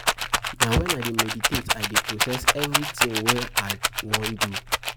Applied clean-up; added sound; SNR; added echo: none; Rattle; -5 dB; none.